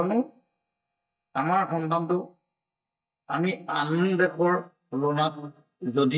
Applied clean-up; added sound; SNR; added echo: neural mask model DeepFilterNet 3.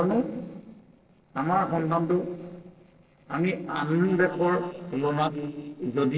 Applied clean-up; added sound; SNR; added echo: neural separator model SepFormer DNS4.